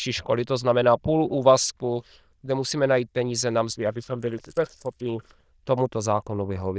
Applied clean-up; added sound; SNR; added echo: neural diffusion model UNIVERSE++.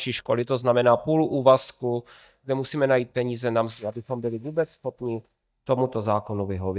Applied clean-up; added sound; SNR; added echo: neural mask model DeepFilterNet 3.